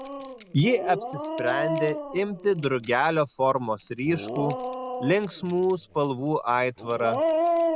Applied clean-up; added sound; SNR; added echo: none; Dog + Chink, clink; 5 dB; none.